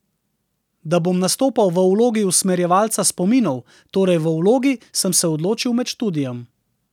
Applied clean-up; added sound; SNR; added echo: none; none; none; none.